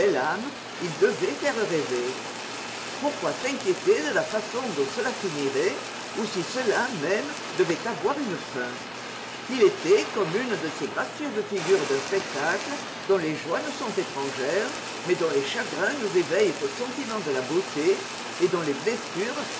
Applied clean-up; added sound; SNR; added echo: none; Fire; 8 dB; none.